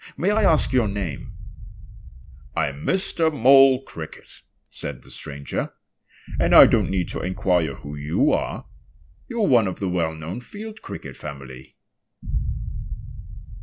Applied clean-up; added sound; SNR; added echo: none; Boom; 7 dB; none.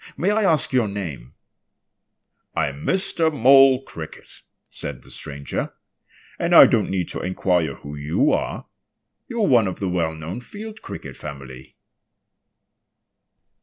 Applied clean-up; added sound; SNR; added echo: none; none; none; none.